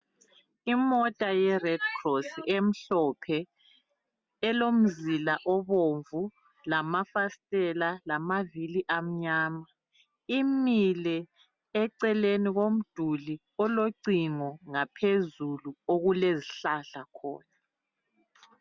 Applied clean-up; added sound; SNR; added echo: none; none; none; none.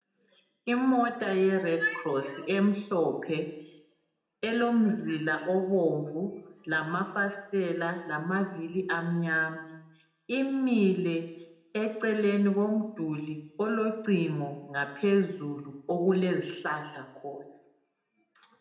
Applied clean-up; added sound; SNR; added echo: none; none; none; reverberation time 0.7 s.